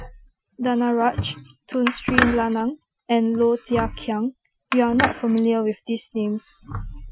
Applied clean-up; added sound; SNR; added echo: classical method Wiener filter.